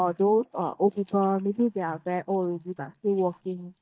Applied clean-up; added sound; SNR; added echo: neural mask model DeepFilterNet 3.